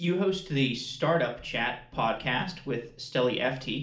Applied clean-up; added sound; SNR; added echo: none; none; none; reverberation time 0.4 s.